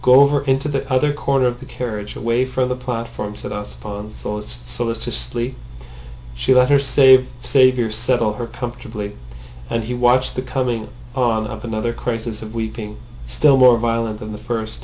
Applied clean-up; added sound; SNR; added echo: none; none; none; none.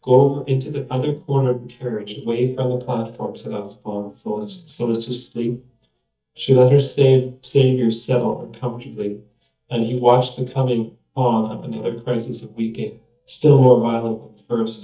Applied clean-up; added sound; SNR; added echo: neural mask model DeepFilterNet 3.